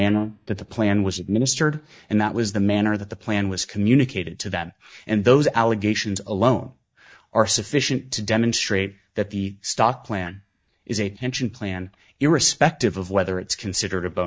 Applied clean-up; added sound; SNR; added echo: neural mask model DeepFilterNet 3.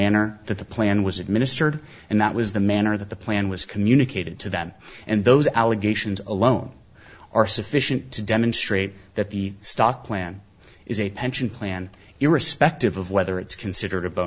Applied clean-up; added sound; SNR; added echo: none; none; none; none.